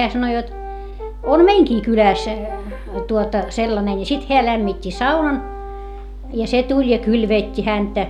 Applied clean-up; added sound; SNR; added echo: none; Brass instrument; 14 dB; none.